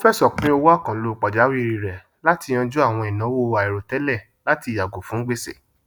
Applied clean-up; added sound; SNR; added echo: none; none; none; none.